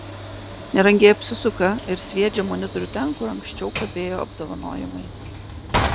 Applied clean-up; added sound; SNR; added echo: none; Sliding door / Train; 8 dB; none.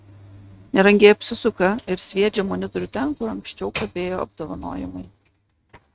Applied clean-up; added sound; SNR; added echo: neural mask model RNNoise.